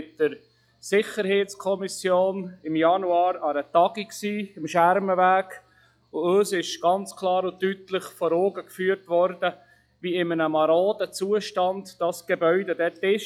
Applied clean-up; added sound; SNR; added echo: classical method log-MMSE.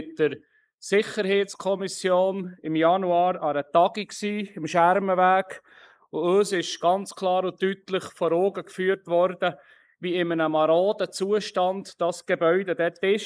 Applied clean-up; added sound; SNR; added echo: neural mask model Resemble Enhance denoiser.